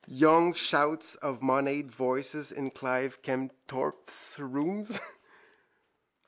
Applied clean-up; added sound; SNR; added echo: none; none; none; none.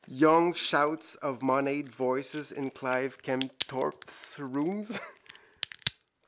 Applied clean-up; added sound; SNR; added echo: none; Crack; 14 dB; none.